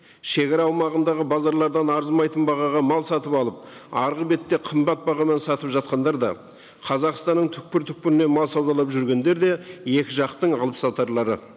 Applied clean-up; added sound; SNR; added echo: none; none; none; none.